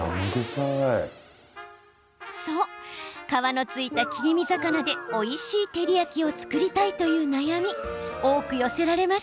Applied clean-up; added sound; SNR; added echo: none; none; none; none.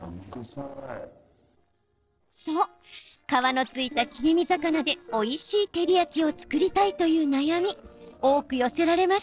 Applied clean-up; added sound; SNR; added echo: neural separator model SepFormer DNS4.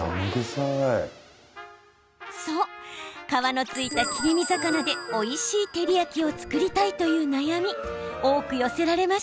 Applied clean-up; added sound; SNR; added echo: none; Scratching (performance technique) + Squeak / Bell; 16 dB; none.